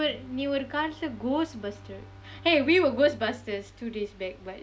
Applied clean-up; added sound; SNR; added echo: none; Bowed string instrument; 20 dB; none.